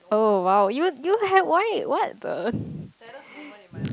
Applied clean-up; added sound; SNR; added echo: none; none; none; none.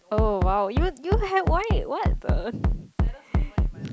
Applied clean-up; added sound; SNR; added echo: none; Bass drum; -3 dB; none.